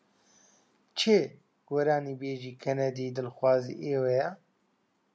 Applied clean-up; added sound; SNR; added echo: none; none; none; none.